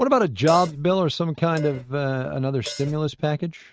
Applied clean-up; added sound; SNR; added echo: neural mask model RNNoise.